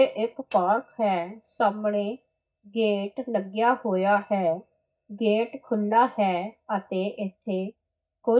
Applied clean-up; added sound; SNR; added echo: neural mask model DeepFilterNet 3.